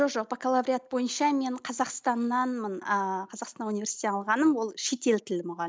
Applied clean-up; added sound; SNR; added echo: none; none; none; none.